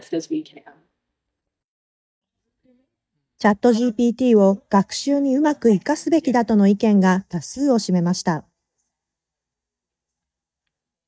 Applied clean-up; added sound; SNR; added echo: neural mask model DeepFilterNet 3.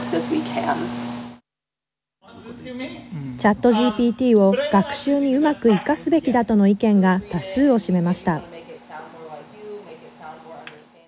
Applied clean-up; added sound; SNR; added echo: none; none; none; none.